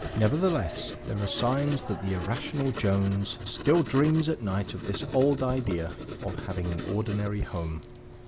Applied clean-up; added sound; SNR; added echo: none; Writing; 9 dB; none.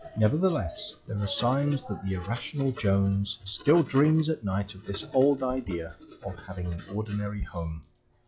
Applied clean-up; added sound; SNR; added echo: classical method log-MMSE.